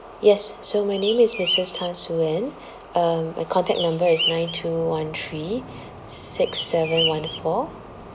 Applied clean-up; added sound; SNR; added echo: none; Bird; 5 dB; none.